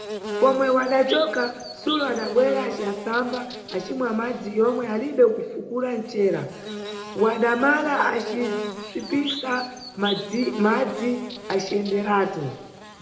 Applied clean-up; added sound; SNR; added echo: none; Buzz / Bird; 11 dB; reverberation time 0.6 s.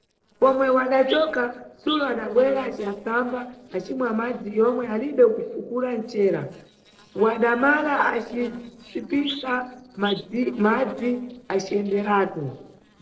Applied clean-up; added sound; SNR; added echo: neural separator model SepFormer DNS4.